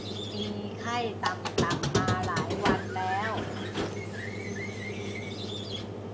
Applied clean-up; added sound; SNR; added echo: none; Squeak; -4 dB; reverberation time 0.4 s.